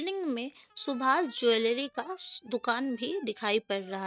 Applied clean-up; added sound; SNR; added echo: neural mask model RNNoise.